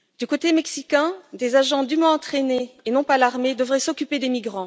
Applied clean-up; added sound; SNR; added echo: none; none; none; none.